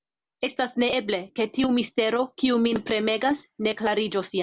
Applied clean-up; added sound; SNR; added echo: none; none; none; none.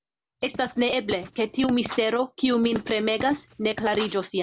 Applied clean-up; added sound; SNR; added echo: none; Writing; 15 dB; none.